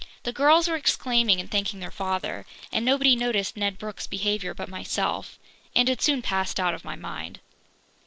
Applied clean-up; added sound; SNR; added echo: neural mask model Resemble Enhance denoiser.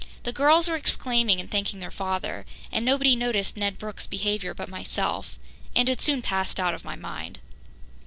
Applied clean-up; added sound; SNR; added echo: none; none; none; none.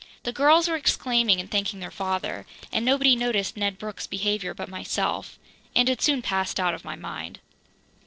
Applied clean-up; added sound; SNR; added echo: neural separator model SepFormer DNS4.